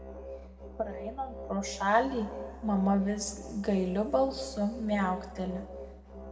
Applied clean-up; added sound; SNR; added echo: none; Musical instrument; 12 dB; reverberation time 1.3 s.